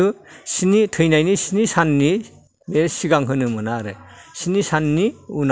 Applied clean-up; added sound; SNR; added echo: none; none; none; none.